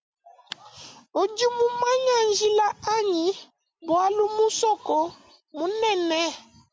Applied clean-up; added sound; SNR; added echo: none; none; none; none.